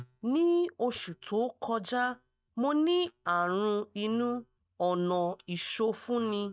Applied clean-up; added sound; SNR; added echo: neural mask model DeepFilterNet 3.